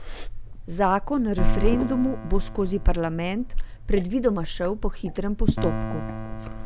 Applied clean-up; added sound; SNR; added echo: none; Piano + Liquid; 7 dB; none.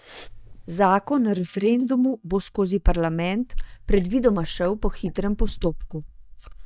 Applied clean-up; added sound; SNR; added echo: neural mask model DeepFilterNet 3.